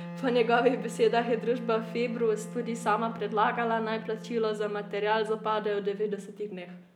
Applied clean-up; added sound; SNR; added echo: none; Wind instrument, woodwind instrument; 13 dB; none.